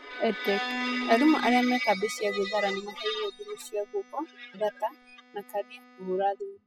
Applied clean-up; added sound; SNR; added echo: classical method spectral subtraction.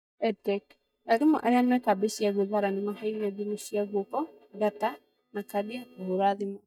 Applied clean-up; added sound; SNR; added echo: neural mask model DeepFilterNet 3.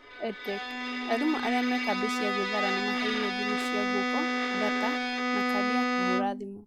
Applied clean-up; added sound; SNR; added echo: none; Bowed string instrument; -4 dB; none.